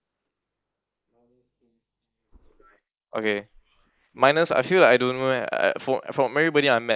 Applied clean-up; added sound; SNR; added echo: neural mask model Resemble Enhance denoiser.